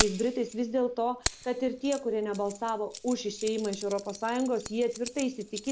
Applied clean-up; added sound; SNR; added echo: none; Keys jangling; 8 dB; none.